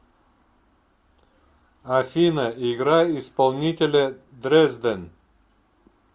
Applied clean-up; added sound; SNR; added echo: none; none; none; none.